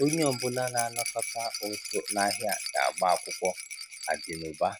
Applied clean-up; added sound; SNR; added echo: none; Rattle; 6 dB; none.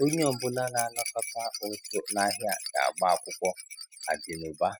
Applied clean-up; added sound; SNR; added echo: classical method spectral subtraction.